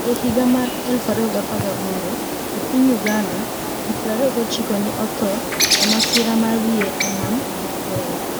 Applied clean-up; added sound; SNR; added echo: none; Bird; 1 dB; none.